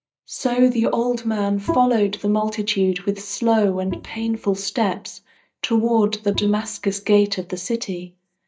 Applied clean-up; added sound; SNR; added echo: neural mask model DeepFilterNet 3.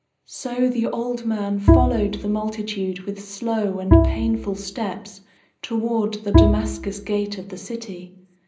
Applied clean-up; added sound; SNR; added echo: none; Bowed string instrument; -3 dB; reverberation time 0.5 s.